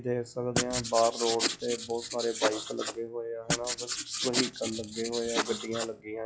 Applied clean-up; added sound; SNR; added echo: classical method log-MMSE.